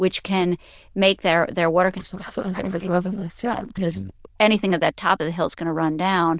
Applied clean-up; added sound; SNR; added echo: neural diffusion model UNIVERSE++.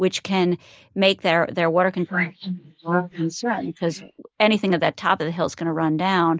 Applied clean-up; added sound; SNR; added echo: neural mask model Resemble Enhance denoiser.